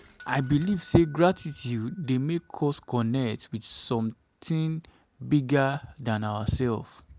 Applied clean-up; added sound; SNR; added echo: none; Doorbell; 16 dB; none.